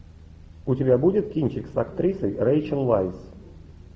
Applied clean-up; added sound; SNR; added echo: none; none; none; none.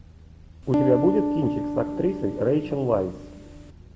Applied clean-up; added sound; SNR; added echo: none; Piano; 2 dB; none.